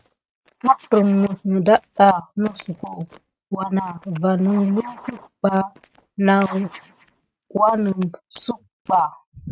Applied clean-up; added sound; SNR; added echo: neural mask model RNNoise.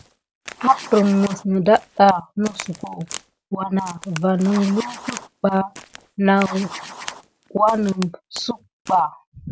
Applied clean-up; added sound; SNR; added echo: none; Writing + Crack; 16 dB; none.